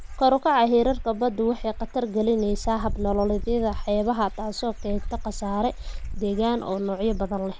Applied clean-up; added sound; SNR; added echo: none; Bird / Dog; 8 dB; none.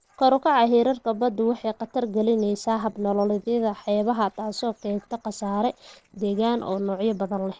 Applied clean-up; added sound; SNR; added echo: neural separator model SepFormer DNS4.